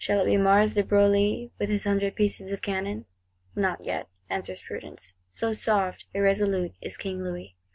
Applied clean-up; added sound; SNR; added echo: none; none; none; none.